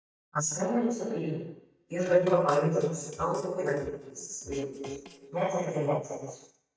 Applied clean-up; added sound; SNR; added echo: neural mask model DeepFilterNet 3.